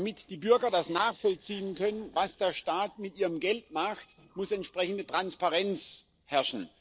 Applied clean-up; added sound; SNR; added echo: neural separator model SepFormer DNS4.